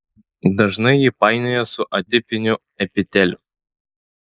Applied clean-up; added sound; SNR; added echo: neural mask model Resemble Enhance denoiser.